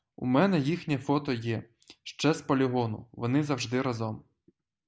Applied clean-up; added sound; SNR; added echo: none; none; none; none.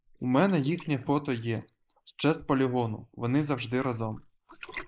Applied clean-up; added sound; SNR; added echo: neural mask model Resemble Enhance denoiser.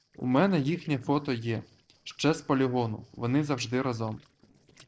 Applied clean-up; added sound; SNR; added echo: neural separator model SepFormer DNS4.